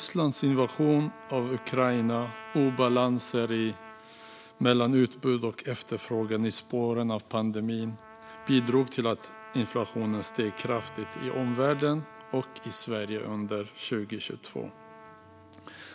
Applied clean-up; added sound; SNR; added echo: none; Trumpet; 19 dB; none.